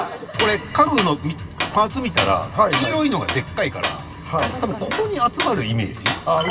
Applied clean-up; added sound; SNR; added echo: none; Tools; 7 dB; reverberation time 2.2 s.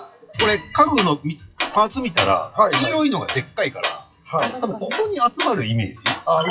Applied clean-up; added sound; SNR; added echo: classical method WPE with log-MMSE.